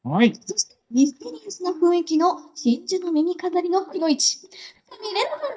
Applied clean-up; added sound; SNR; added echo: neural mask model DeepFilterNet 3.